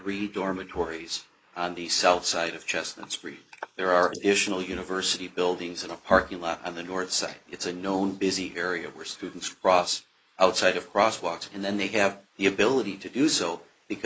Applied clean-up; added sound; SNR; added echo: neural mask model Resemble Enhance denoiser.